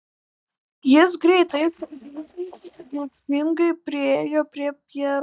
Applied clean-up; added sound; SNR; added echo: neural mask model DeepFilterNet 3.